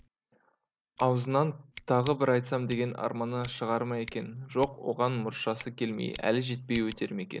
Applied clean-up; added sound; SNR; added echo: none; Scissors; 14 dB; none.